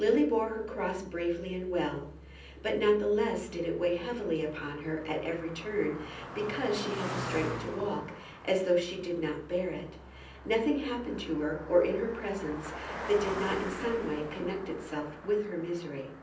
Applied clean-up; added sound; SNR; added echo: none; Car passing by; 11 dB; reverberation time 0.6 s.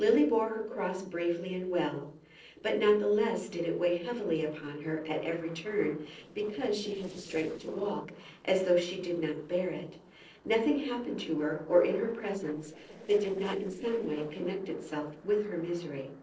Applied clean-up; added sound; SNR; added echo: neural separator model SepFormer DNS4.